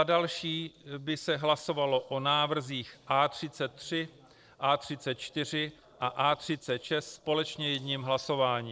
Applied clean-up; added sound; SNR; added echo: neural separator model SepFormer DNS4.